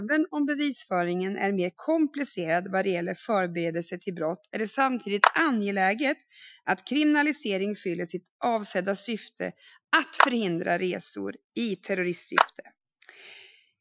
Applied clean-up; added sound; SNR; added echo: classical method Wiener filter.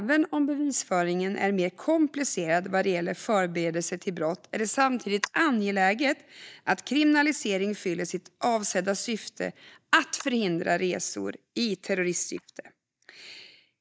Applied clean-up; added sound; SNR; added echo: neural mask model DeepFilterNet 3.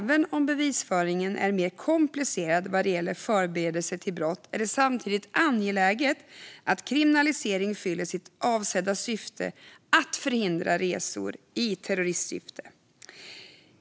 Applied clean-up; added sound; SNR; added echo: none; none; none; none.